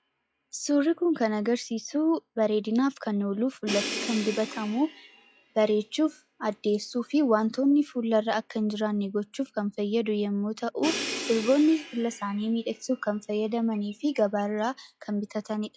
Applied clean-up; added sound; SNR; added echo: classical method log-MMSE.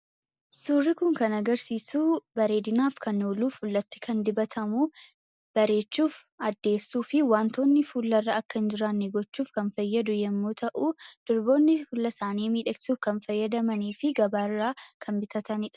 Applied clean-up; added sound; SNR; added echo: none; none; none; none.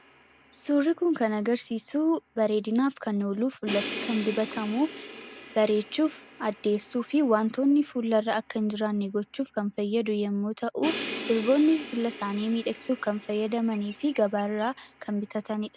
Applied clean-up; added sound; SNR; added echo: none; Crash cymbal; 14 dB; none.